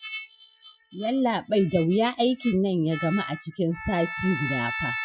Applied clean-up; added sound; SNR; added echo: classical method Wiener filter.